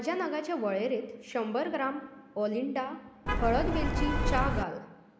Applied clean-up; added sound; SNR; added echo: none; Vehicle horn, car horn, honking; -4 dB; none.